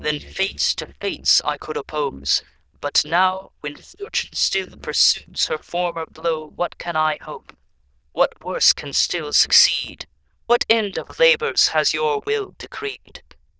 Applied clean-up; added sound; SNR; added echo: neural diffusion model UNIVERSE++.